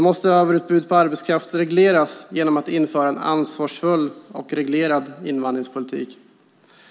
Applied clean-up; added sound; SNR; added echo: none; none; none; none.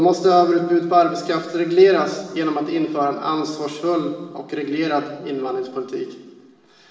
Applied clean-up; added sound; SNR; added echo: none; none; none; reverberation time 1.2 s.